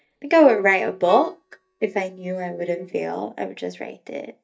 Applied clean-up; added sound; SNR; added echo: neural mask model DeepFilterNet 3.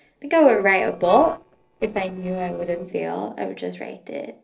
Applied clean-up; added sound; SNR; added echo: neural separator model SepFormer DNS4.